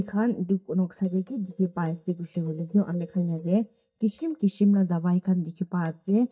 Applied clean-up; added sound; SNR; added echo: neural mask model DeepFilterNet 3.